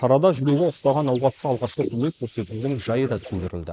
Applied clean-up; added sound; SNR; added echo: neural mask model Resemble Enhance denoiser.